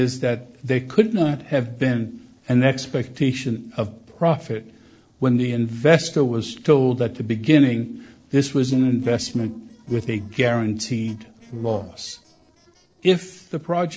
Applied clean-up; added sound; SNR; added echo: neural separator model SepFormer DNS4.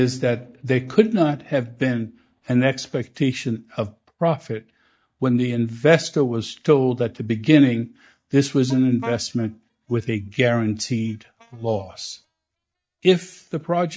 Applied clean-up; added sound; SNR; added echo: neural mask model DeepFilterNet 3.